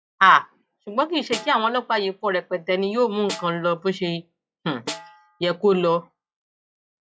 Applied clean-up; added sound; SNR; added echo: classical method log-MMSE.